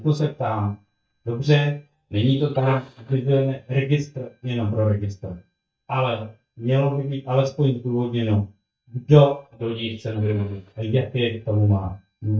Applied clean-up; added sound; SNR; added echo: neural mask model DeepFilterNet 3.